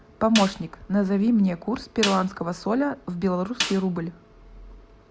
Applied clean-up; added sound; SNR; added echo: none; Snare drum; 10 dB; none.